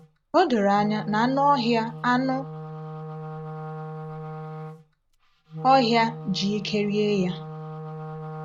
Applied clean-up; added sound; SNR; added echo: none; Wind instrument, woodwind instrument; 11 dB; none.